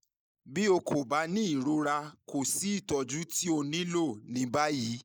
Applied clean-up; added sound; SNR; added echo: neural mask model Resemble Enhance denoiser.